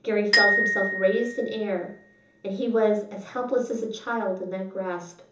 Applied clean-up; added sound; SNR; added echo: none; Glockenspiel; 1 dB; reverberation time 0.7 s.